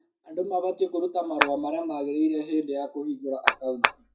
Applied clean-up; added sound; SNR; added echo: classical method WPE with log-MMSE.